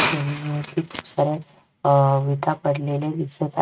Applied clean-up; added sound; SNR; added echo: neural mask model RNNoise.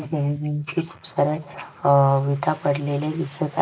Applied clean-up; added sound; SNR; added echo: neural mask model Resemble Enhance denoiser.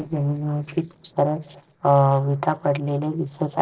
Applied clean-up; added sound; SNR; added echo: neural separator model SepFormer DNS4.